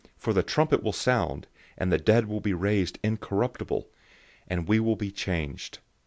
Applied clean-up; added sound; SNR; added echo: none; none; none; none.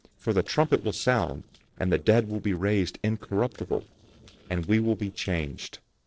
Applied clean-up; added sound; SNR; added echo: neural separator model SepFormer DNS4.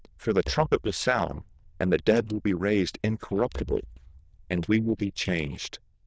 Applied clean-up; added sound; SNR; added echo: neural diffusion model UNIVERSE++.